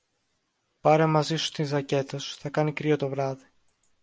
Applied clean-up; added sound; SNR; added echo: none; none; none; none.